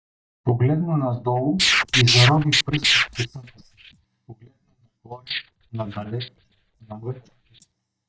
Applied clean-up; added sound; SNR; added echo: neural mask model DeepFilterNet 3.